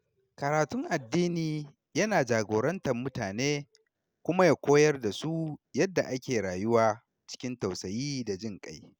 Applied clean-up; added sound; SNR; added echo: none; none; none; none.